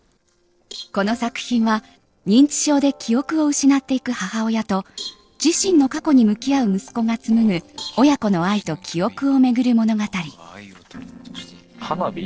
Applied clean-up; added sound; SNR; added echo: neural separator model SepFormer DNS4.